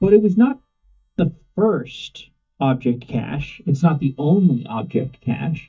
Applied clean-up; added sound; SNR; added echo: neural mask model DeepFilterNet 3.